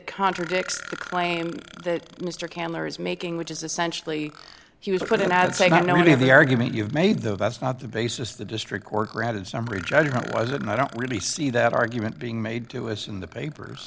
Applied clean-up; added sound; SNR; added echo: none; Burping, eructation; 19 dB; none.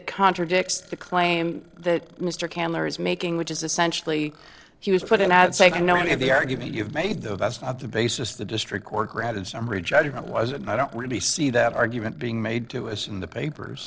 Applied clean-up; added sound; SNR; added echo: neural separator model SepFormer DNS4.